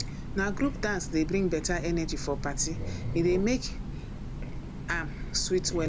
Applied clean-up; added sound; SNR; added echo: none; Train; 4 dB; none.